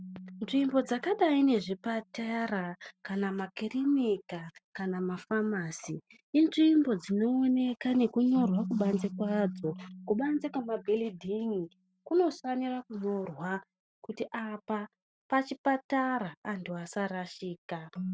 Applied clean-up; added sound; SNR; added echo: neural mask model RNNoise.